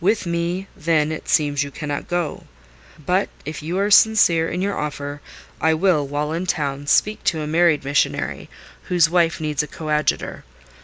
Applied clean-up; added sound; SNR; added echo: none; none; none; none.